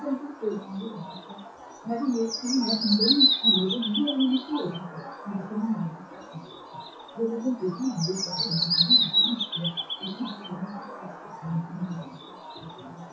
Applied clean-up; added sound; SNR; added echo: classical method WPE with log-MMSE.